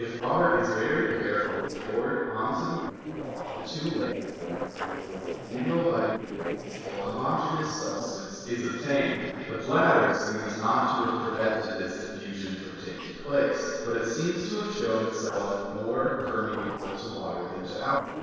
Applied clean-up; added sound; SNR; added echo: neural separator model SepFormer DNS4.